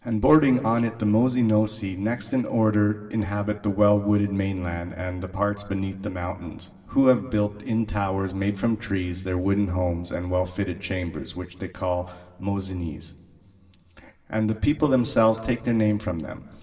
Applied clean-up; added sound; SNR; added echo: none; none; none; reverberation time 1.7 s.